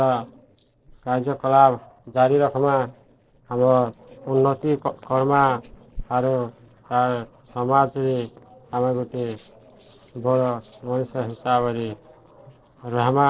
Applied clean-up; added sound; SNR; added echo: neural separator model SepFormer DNS4.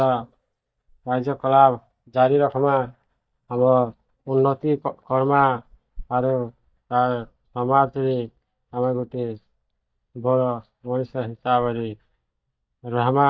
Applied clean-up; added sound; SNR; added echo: neural mask model DeepFilterNet 3.